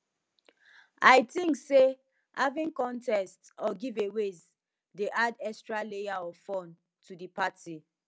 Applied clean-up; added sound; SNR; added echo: none; none; none; none.